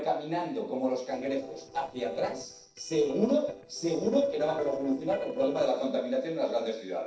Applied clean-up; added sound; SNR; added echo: neural separator model SepFormer DNS4.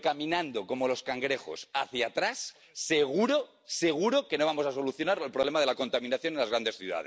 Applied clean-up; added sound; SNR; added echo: none; none; none; none.